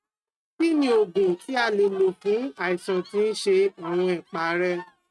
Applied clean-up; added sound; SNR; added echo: neural mask model RNNoise.